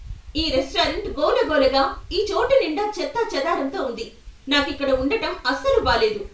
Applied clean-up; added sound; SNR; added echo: none; Wind; 16 dB; reverberation time 0.3 s.